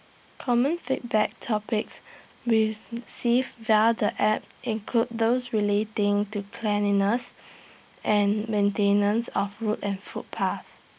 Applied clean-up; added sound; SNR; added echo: none; none; none; none.